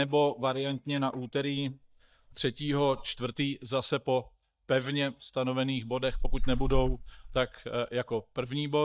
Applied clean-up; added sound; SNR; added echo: neural mask model DeepFilterNet 3.